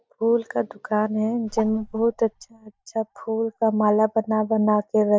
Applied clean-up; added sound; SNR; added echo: neural mask model DeepFilterNet 3.